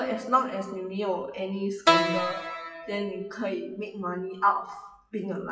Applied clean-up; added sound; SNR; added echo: classical method WPE with log-MMSE.